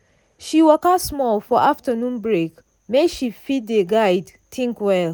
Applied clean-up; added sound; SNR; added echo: none; none; none; none.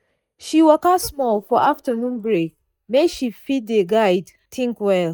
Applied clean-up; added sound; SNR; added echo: neural mask model DeepFilterNet 3.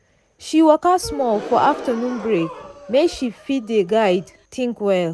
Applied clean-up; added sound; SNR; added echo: none; Gasp; 15 dB; none.